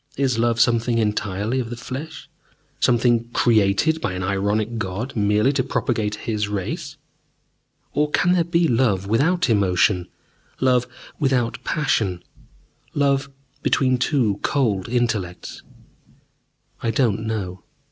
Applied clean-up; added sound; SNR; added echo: none; none; none; none.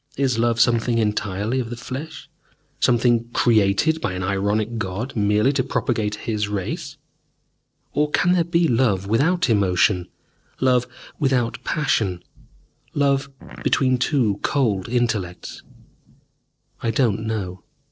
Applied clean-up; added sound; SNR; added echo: neural separator model SepFormer DNS4.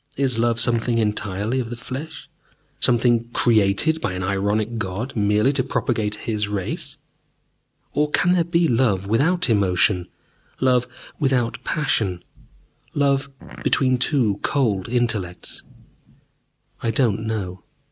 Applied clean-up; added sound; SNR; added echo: none; Fart; 17 dB; none.